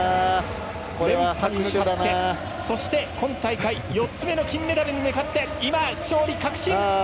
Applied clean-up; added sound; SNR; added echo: none; none; none; none.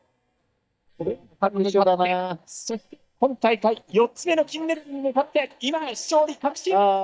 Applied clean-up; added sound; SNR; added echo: neural mask model DeepFilterNet 3.